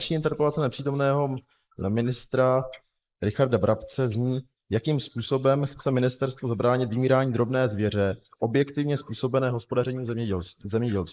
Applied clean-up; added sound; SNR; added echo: neural mask model Resemble Enhance denoiser.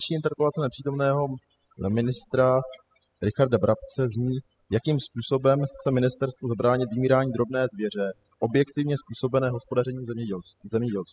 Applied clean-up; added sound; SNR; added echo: classical method spectral subtraction.